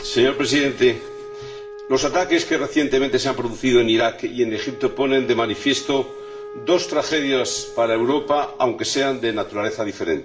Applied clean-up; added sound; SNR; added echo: none; Wind instrument, woodwind instrument; 16 dB; reverberation time 1.3 s.